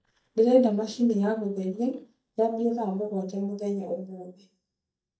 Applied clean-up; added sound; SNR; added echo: neural mask model DeepFilterNet 3.